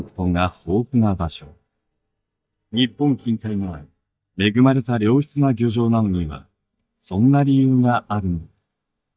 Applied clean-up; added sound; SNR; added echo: neural mask model DeepFilterNet 3.